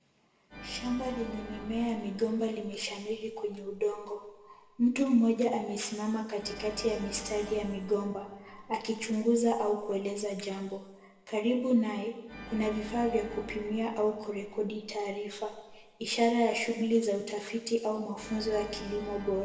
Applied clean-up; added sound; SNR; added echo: none; Organ; 17 dB; reverberation time 1.0 s.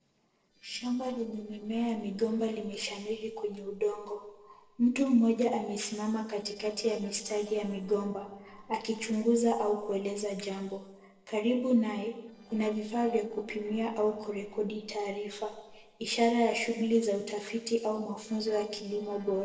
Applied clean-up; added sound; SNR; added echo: neural separator model SepFormer DNS4.